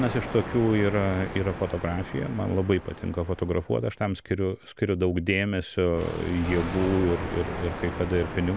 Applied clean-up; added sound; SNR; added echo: none; Thunder; 10 dB; none.